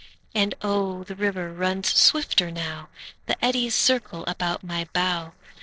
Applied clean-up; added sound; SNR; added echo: neural separator model SepFormer DNS4.